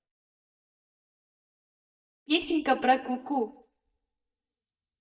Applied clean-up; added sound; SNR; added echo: neural mask model DeepFilterNet 3.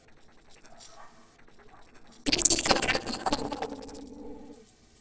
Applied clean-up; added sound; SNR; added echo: neural separator model SepFormer DNS4.